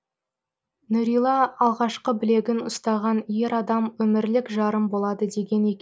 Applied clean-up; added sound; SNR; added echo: none; none; none; none.